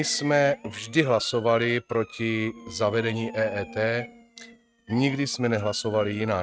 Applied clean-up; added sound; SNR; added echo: neural mask model RNNoise.